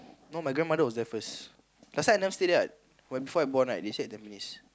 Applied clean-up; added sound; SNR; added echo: none; none; none; none.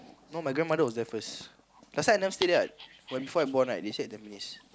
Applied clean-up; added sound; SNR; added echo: none; Dog; 18 dB; none.